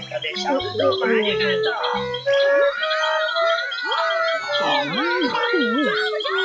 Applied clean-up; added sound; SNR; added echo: classical method log-MMSE.